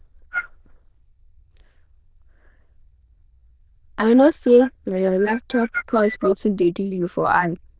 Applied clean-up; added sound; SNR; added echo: neural diffusion model UNIVERSE++.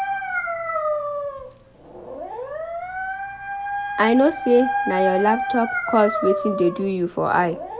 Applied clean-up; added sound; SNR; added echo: none; Dog; 4 dB; none.